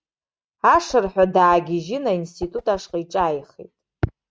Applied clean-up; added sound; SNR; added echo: neural mask model RNNoise.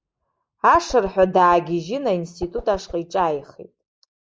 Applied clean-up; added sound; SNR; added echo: neural mask model Resemble Enhance denoiser.